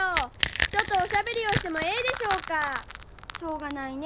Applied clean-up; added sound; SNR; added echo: none; Crack / Crushing; 1 dB; none.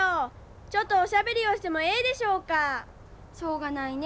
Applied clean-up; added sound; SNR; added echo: none; none; none; none.